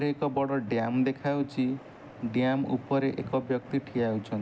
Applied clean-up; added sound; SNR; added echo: none; none; none; none.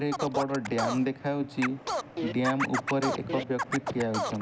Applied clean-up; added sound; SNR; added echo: none; Scratching (performance technique); 4 dB; none.